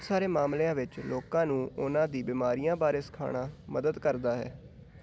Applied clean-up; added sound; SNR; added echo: none; none; none; none.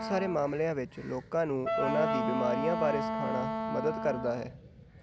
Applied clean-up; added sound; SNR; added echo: none; Wind instrument, woodwind instrument; 2 dB; none.